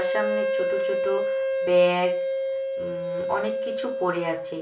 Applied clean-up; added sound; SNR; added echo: none; Wind instrument, woodwind instrument; -2 dB; reverberation time 0.3 s.